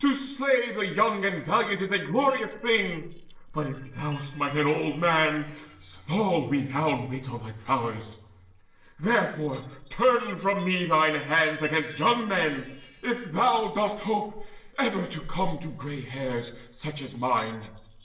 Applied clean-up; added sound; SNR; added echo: neural separator model SepFormer DNS4.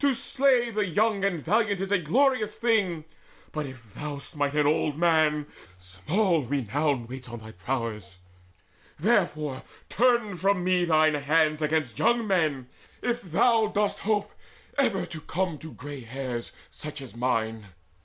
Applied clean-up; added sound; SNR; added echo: none; none; none; none.